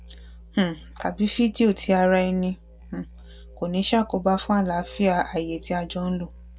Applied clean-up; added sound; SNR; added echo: none; Musical instrument; 20 dB; none.